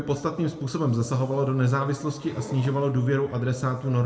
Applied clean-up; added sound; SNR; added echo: none; Wood; 18 dB; reverberation time 1.3 s.